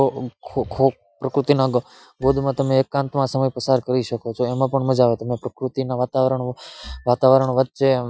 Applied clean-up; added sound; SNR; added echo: classical method Wiener filter.